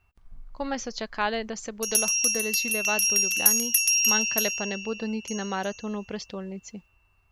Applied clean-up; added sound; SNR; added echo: none; Bell; -5 dB; none.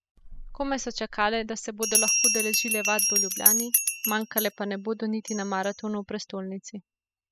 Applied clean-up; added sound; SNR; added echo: classical method spectral subtraction.